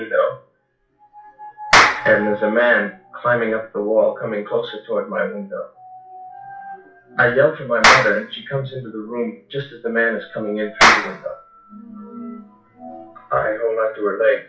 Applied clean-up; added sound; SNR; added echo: classical method WPE with log-MMSE.